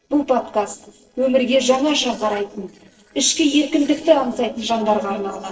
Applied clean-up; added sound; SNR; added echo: neural separator model SepFormer DNS4.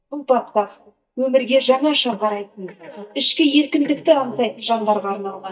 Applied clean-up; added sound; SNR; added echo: neural mask model DeepFilterNet 3.